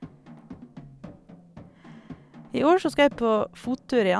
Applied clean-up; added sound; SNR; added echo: none; Drum; 19 dB; none.